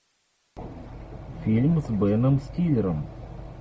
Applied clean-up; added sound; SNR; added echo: none; none; none; none.